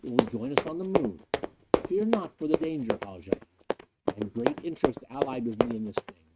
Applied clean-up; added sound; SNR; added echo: neural mask model RNNoise.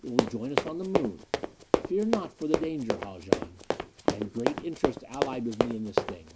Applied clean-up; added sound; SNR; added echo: none; Run; -3 dB; none.